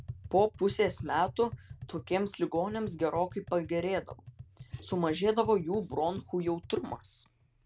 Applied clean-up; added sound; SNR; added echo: none; Tap; 16 dB; none.